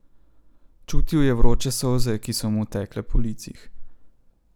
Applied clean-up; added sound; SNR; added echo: none; none; none; none.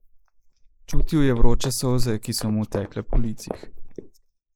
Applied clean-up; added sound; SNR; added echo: neural mask model Resemble Enhance denoiser.